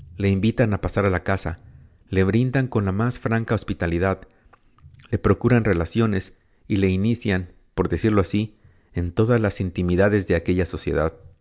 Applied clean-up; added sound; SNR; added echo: none; none; none; none.